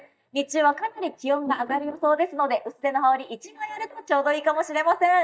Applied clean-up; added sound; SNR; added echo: neural mask model DeepFilterNet 3.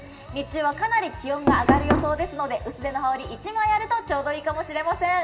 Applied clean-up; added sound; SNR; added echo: none; Knock; -4 dB; reverberation time 0.7 s.